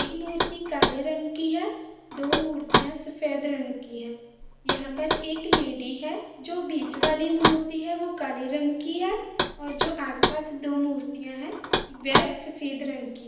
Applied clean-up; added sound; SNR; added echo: none; Knock; -1 dB; reverberation time 0.9 s.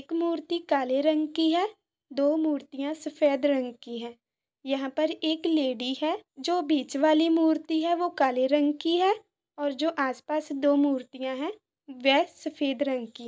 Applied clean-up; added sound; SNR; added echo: none; none; none; none.